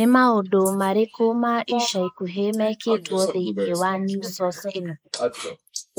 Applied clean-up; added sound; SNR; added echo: neural mask model Resemble Enhance denoiser.